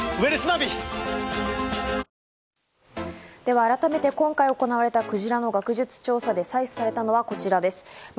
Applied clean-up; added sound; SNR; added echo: none; none; none; none.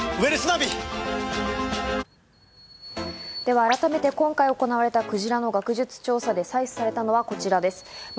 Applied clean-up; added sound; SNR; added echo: none; Bird vocalization, bird call, bird song; 19 dB; none.